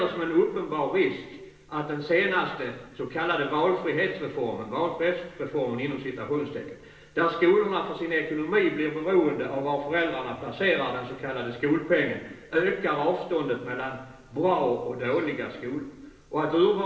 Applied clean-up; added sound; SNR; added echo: none; none; none; reverberation time 0.9 s.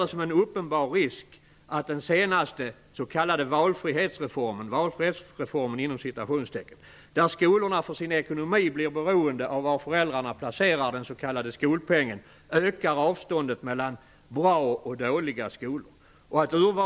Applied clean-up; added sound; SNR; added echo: none; none; none; none.